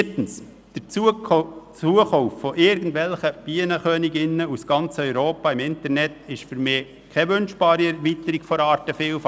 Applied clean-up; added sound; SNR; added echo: none; none; none; none.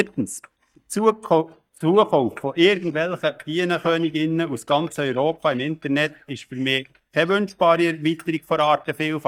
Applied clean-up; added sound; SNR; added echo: neural mask model DeepFilterNet 3.